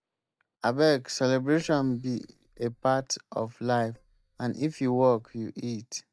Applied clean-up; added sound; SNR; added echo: neural mask model DeepFilterNet 3.